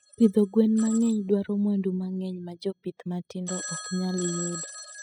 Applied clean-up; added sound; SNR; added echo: classical method spectral subtraction.